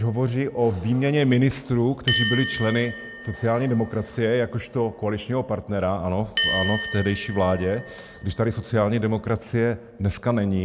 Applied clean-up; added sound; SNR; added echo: none; Bell; 9 dB; none.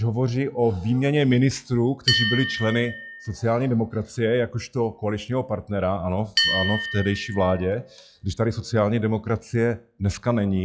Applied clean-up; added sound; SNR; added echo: classical method log-MMSE.